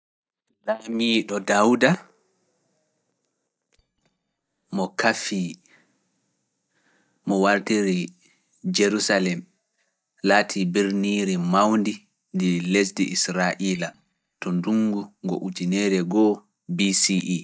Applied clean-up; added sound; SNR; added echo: neural mask model DeepFilterNet 3.